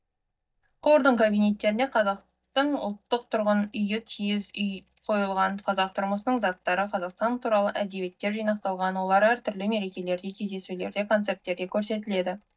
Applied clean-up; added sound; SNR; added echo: neural mask model DeepFilterNet 3.